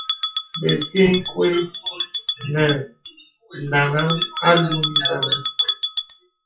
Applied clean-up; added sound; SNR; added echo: classical method WPE with log-MMSE.